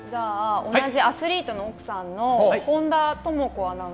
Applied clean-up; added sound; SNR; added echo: none; Piano; 19 dB; none.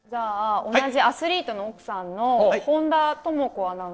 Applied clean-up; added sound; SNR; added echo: neural separator model SepFormer DNS4.